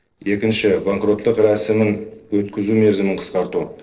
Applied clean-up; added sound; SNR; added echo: neural separator model SepFormer DNS4.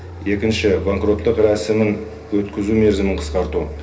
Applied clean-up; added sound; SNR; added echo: none; Fixed-wing aircraft, airplane; 11 dB; reverberation time 0.3 s.